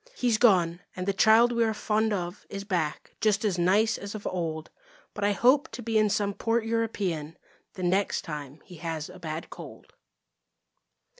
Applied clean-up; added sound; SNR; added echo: none; none; none; none.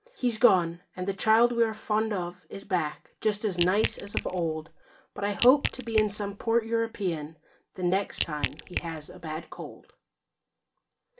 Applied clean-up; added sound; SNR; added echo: none; Crack / Crushing; 4 dB; reverberation time 0.2 s.